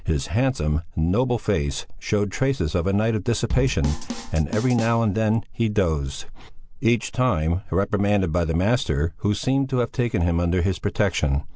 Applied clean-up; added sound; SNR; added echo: none; Drum kit; 9 dB; none.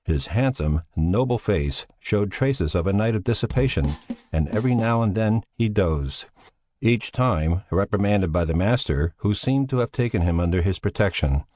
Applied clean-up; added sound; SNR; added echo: neural mask model RNNoise.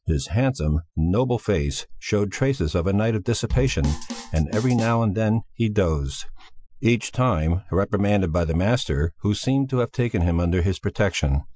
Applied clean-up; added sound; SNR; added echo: classical method Wiener filter.